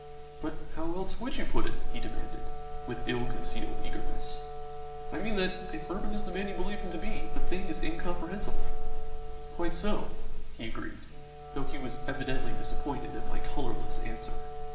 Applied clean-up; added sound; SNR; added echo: none; Wind instrument, woodwind instrument; 18 dB; reverberation time 1.2 s.